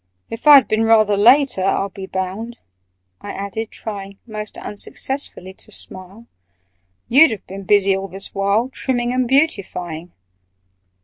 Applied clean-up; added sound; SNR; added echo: none; none; none; none.